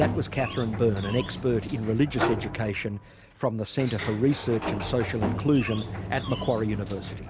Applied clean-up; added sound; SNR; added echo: none; Sliding door; 6 dB; none.